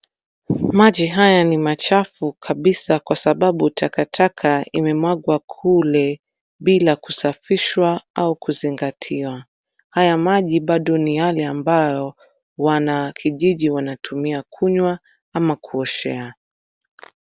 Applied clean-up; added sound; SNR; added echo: none; none; none; none.